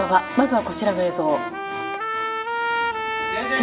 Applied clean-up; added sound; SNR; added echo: none; Trumpet; 3 dB; reverberation time 1.6 s.